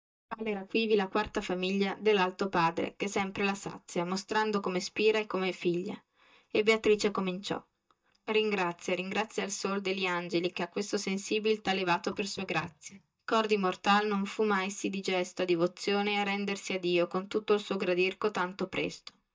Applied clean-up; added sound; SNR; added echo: neural mask model DeepFilterNet 3.